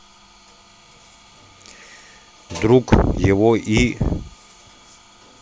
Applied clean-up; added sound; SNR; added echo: none; none; none; none.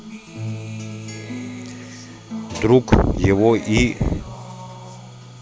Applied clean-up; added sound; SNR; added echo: none; Acoustic guitar; 12 dB; none.